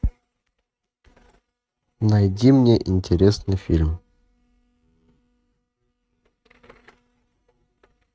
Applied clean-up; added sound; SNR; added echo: neural mask model RNNoise.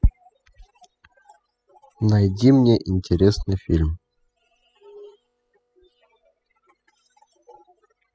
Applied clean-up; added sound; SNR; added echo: classical method spectral subtraction.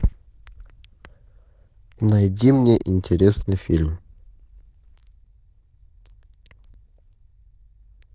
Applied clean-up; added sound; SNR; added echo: neural diffusion model UNIVERSE++.